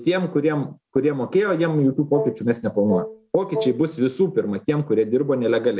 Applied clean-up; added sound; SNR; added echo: none; Wind instrument, woodwind instrument; 8 dB; none.